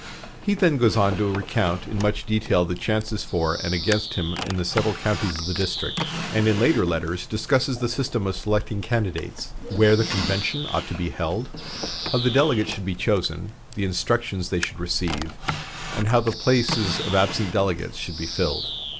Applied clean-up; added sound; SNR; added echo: none; Drawer open or close + Bird vocalization, bird call, bird song; 9 dB; none.